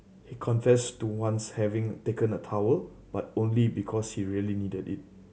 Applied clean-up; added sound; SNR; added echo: none; none; none; none.